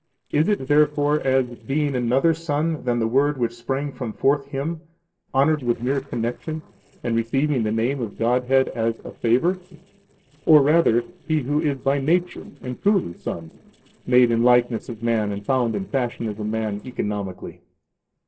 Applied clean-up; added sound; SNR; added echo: neural separator model SepFormer DNS4.